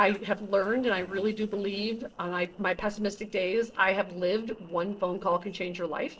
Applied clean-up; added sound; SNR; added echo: neural separator model SepFormer DNS4.